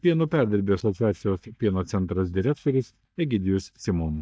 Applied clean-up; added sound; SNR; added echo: neural mask model DeepFilterNet 3.